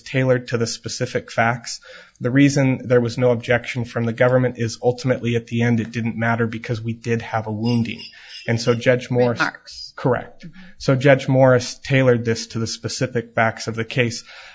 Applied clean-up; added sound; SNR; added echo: classical method log-MMSE.